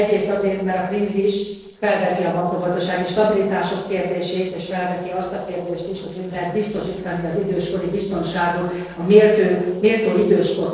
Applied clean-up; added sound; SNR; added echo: neural separator model SepFormer DNS4.